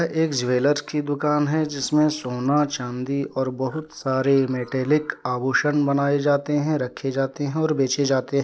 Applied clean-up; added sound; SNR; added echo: neural separator model SepFormer DNS4.